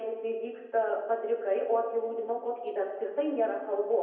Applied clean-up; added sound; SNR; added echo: none; none; none; reverberation time 1.0 s.